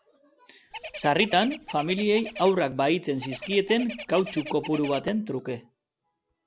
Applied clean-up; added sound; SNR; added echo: none; Bird; 11 dB; none.